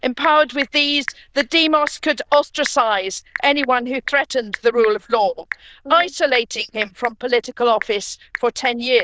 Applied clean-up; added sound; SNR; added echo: neural diffusion model UNIVERSE++.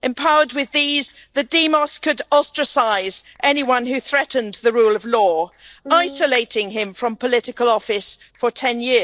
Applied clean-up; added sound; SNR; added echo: neural separator model SepFormer DNS4.